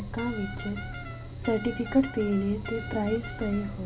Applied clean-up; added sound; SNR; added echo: none; Brass instrument + Mechanical fan; 10 dB; none.